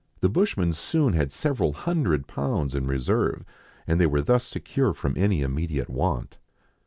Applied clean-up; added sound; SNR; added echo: none; none; none; none.